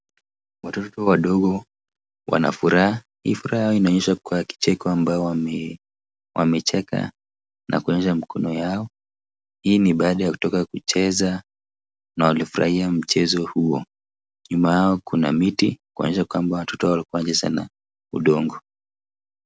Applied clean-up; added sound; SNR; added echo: none; none; none; none.